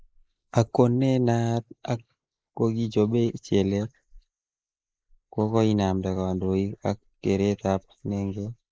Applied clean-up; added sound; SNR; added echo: neural mask model Resemble Enhance denoiser.